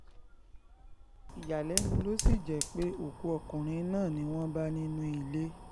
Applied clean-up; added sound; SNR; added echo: none; Fire; 1 dB; none.